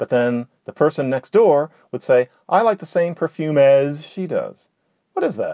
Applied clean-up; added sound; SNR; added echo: none; none; none; none.